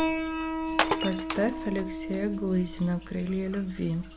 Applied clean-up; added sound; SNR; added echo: none; Piano + Glass; 2 dB; none.